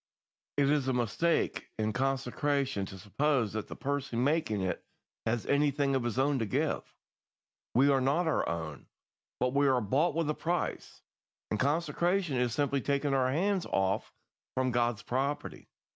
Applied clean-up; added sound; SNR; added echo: none; none; none; none.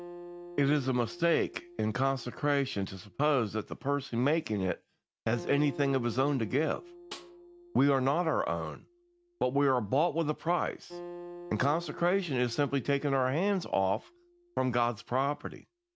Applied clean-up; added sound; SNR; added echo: none; Acoustic guitar + Snare drum; 18 dB; none.